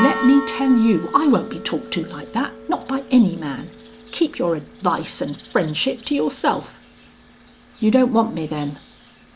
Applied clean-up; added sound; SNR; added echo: none; Church bell; 13 dB; none.